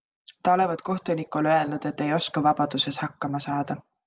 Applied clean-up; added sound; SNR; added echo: none; none; none; none.